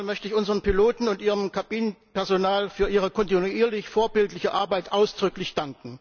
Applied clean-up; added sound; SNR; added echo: none; none; none; none.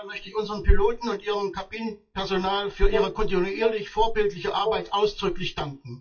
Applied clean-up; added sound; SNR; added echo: classical method WPE with log-MMSE.